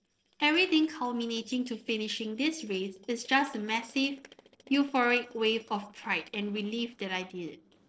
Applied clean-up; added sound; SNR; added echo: neural separator model SepFormer DNS4.